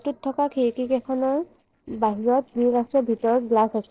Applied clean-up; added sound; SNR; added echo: neural separator model SepFormer DNS4.